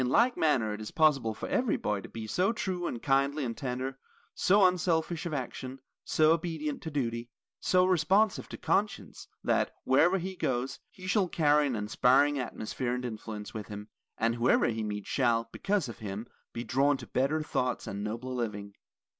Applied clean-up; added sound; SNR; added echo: none; none; none; none.